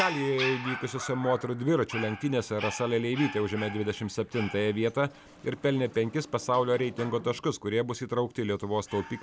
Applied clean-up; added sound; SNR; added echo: none; Dog; 12 dB; none.